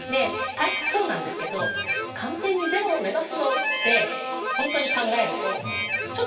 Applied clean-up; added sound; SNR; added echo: none; Harmonica; 2 dB; reverberation time 2.5 s.